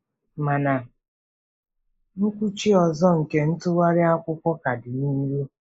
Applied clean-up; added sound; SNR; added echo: neural mask model Resemble Enhance denoiser.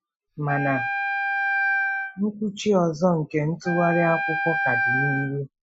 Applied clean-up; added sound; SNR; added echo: classical method Wiener filter.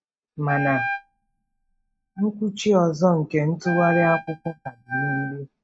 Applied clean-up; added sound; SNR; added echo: neural mask model RNNoise.